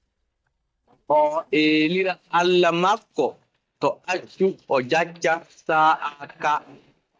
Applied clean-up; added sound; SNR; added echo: neural mask model DeepFilterNet 3.